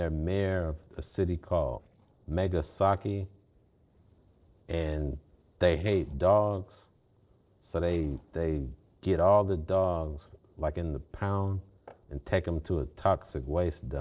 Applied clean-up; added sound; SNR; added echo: neural separator model SepFormer DNS4.